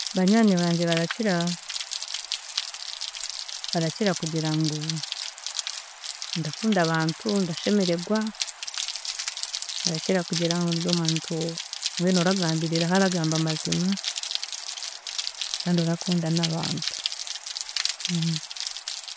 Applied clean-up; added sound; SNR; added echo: none; Rain; 5 dB; none.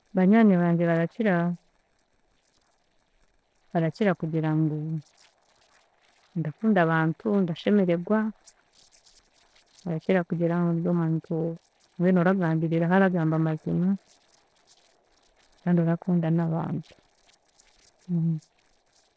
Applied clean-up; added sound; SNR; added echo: neural separator model SepFormer DNS4.